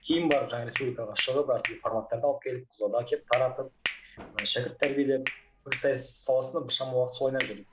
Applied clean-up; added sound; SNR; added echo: none; Hands; 10 dB; none.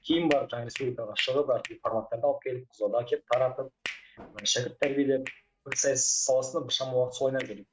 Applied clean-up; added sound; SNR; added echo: neural mask model RNNoise.